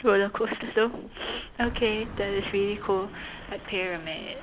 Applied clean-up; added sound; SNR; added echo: none; Car passing by; 15 dB; none.